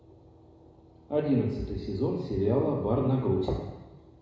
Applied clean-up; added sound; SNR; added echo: none; none; none; reverberation time 1.0 s.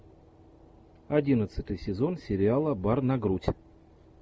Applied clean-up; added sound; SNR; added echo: none; none; none; none.